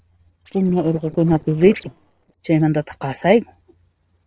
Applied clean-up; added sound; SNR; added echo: neural separator model SepFormer DNS4.